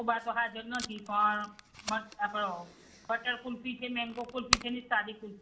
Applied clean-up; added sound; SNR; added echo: none; Packing tape, duct tape; 7 dB; reverberation time 0.4 s.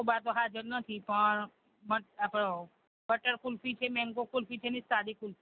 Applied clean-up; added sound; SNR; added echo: none; none; none; none.